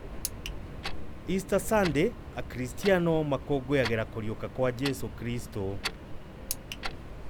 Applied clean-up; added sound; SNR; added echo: none; Subway, metro, underground + Clock; 7 dB; none.